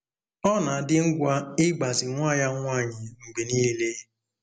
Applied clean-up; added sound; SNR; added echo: none; none; none; none.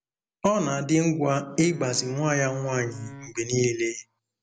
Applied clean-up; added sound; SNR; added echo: none; Wind instrument, woodwind instrument; 18 dB; none.